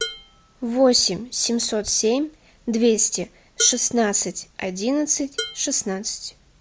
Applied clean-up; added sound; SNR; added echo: none; Dishes, pots, and pans; 13 dB; none.